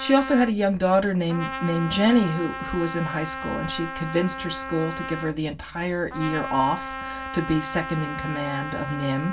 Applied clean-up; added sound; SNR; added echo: none; Trumpet; 9 dB; reverberation time 0.2 s.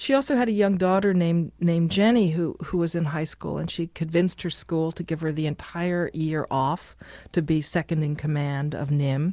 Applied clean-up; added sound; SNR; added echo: none; none; none; none.